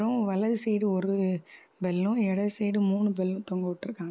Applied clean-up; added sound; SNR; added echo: none; none; none; none.